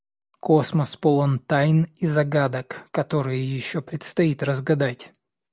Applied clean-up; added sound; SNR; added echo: none; none; none; none.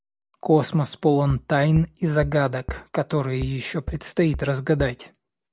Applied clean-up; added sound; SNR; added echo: none; Bass drum; 13 dB; none.